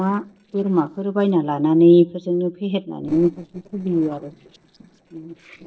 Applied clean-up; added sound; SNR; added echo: neural separator model SepFormer DNS4.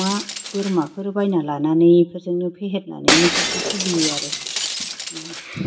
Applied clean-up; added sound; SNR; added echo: none; Shatter; 4 dB; reverberation time 0.6 s.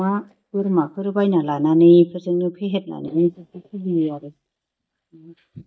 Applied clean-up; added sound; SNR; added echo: neural mask model DeepFilterNet 3.